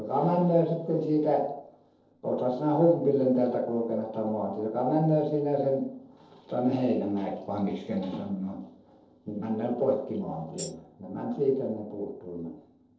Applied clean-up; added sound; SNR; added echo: neural separator model SepFormer DNS4.